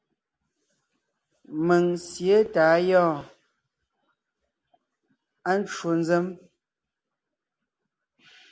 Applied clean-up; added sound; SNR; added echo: none; none; none; none.